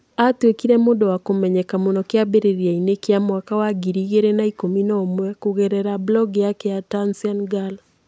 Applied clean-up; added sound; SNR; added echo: none; none; none; none.